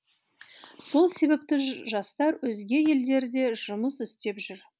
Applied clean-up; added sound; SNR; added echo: none; none; none; none.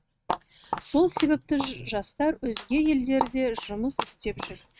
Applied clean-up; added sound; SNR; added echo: neural mask model RNNoise.